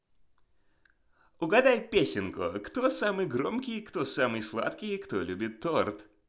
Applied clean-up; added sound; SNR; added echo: none; none; none; none.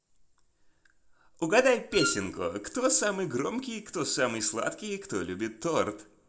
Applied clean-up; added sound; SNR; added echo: none; Wind instrument, woodwind instrument; 6 dB; reverberation time 0.3 s.